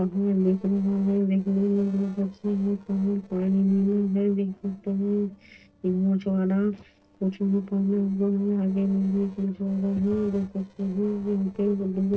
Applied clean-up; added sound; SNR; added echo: neural separator model SepFormer DNS4.